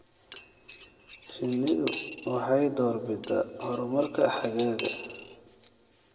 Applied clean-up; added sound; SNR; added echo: none; Cutlery, silverware / Dishes, pots, and pans; 7 dB; reverberation time 1.5 s.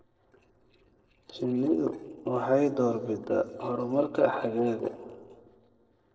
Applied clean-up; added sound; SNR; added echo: neural separator model SepFormer DNS4.